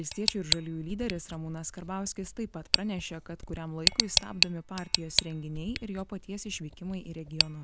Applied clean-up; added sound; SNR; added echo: none; Tick; -3 dB; none.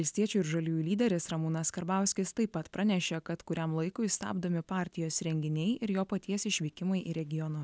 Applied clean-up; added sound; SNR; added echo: none; none; none; none.